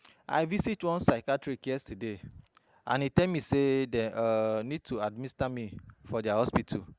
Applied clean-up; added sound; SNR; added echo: none; none; none; none.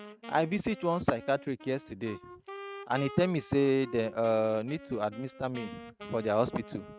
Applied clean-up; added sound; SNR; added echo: neural mask model RNNoise.